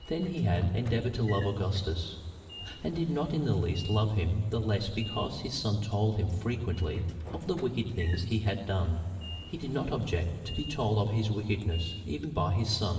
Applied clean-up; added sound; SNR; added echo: none; Sliding door / Train; 18 dB; reverberation time 1.9 s.